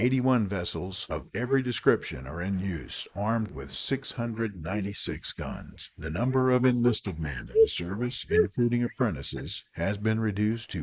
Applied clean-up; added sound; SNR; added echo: neural mask model Resemble Enhance denoiser.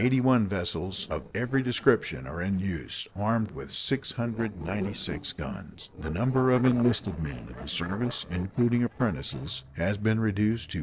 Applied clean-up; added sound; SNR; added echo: neural separator model SepFormer DNS4.